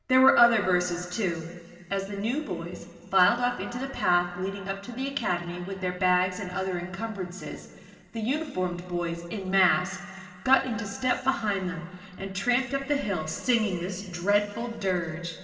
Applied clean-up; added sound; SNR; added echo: none; none; none; reverberation time 2.1 s.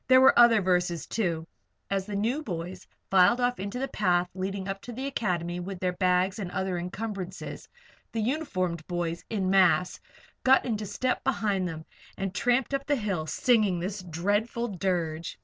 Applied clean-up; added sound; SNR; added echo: none; none; none; none.